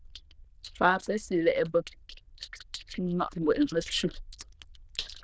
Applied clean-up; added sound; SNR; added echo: neural diffusion model UNIVERSE++.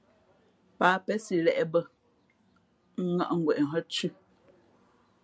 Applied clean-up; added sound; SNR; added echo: none; none; none; none.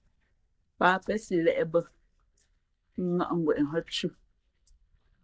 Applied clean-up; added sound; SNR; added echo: neural mask model DeepFilterNet 3.